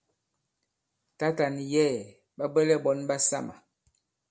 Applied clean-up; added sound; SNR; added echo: none; none; none; none.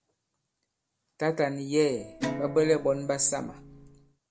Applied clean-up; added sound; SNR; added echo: none; Guitar; 9 dB; none.